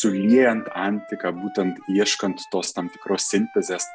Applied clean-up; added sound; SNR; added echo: none; Wind instrument, woodwind instrument; 18 dB; none.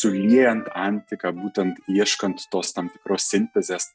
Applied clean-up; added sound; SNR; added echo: neural mask model RNNoise.